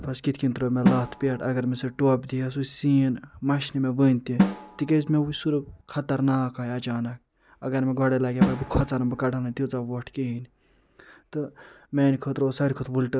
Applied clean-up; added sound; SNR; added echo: none; Drum; 7 dB; none.